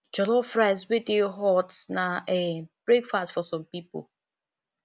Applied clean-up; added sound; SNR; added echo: none; none; none; none.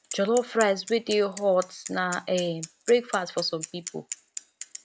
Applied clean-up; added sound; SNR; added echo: none; Bicycle; 14 dB; none.